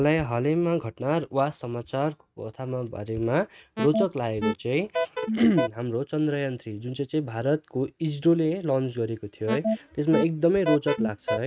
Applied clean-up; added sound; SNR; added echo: neural mask model RNNoise.